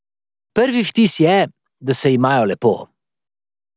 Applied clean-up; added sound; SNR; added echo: none; none; none; none.